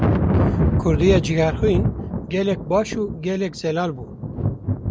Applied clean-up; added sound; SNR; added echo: none; Thunder; -1 dB; none.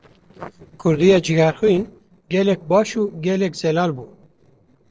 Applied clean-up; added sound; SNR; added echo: neural separator model SepFormer DNS4.